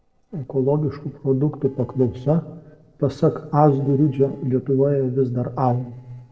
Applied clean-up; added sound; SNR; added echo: neural separator model SepFormer DNS4.